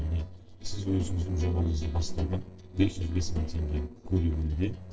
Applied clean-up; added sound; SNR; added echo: neural separator model SepFormer DNS4.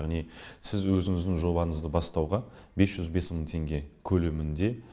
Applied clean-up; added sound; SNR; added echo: none; none; none; none.